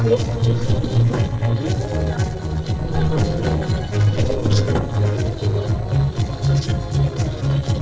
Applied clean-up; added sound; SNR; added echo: neural separator model SepFormer DNS4.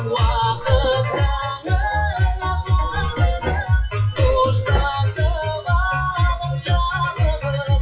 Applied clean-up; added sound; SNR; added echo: classical method WPE with log-MMSE.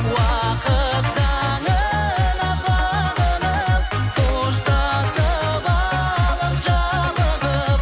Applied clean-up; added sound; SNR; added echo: none; none; none; none.